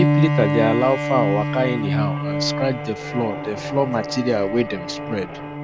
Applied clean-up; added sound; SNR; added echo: none; Bowed string instrument; 1 dB; none.